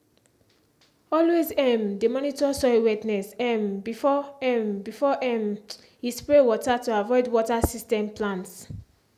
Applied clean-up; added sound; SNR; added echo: none; none; none; none.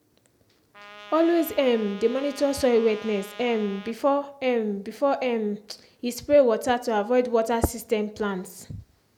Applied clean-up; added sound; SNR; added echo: none; Trumpet; 19 dB; none.